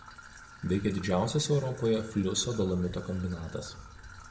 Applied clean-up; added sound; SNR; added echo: none; Trickle, dribble / Traffic noise, roadway noise; 17 dB; reverberation time 1.6 s.